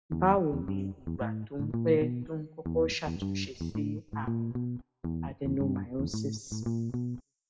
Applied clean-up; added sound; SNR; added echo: none; Guitar; 1 dB; reverberation time 1.1 s.